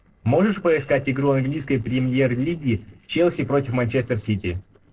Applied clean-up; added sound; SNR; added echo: neural separator model SepFormer DNS4.